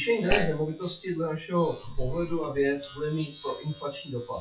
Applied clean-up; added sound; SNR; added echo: classical method WPE with log-MMSE.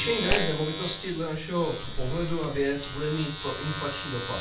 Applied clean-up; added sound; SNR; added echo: none; Domestic sounds, home sounds; 3 dB; reverberation time 0.3 s.